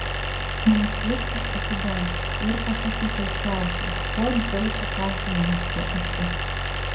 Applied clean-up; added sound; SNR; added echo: none; Idling; -1 dB; reverberation time 0.5 s.